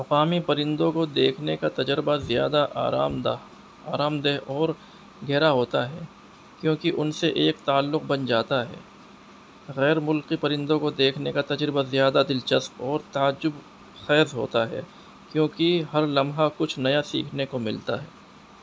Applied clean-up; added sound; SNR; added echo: none; none; none; none.